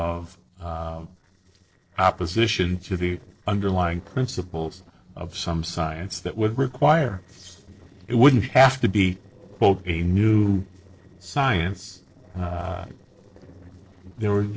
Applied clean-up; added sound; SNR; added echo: neural separator model SepFormer DNS4.